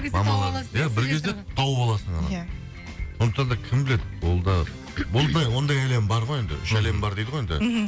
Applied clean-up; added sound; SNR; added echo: none; none; none; none.